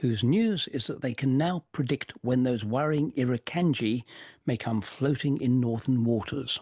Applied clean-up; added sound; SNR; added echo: none; none; none; none.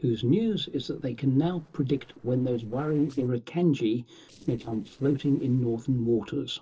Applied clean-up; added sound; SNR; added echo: neural separator model SepFormer DNS4.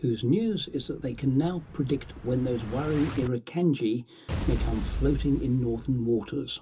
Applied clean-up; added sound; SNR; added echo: none; Explosion; 8 dB; reverberation time 0.2 s.